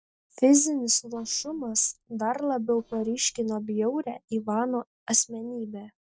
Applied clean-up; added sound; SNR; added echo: neural separator model SepFormer DNS4.